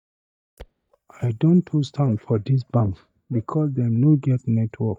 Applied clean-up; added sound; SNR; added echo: neural mask model DeepFilterNet 3.